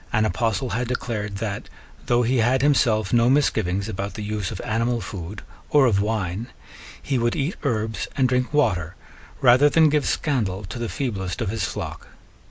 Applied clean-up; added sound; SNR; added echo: none; none; none; none.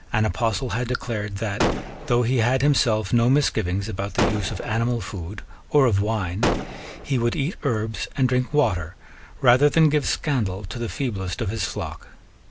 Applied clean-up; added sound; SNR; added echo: none; Gunshot, gunfire; 5 dB; none.